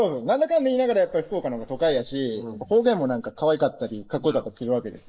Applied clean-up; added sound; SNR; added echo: neural mask model Resemble Enhance denoiser.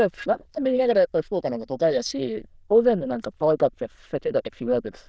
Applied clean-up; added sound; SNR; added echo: neural diffusion model UNIVERSE++.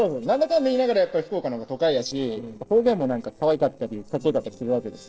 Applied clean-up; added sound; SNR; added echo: neural separator model SepFormer DNS4.